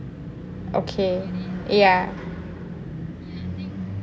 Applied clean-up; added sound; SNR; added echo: none; none; none; none.